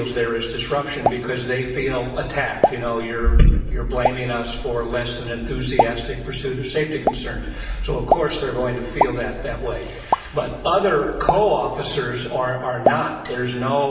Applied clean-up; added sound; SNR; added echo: none; Explosion; 5 dB; reverberation time 1.0 s.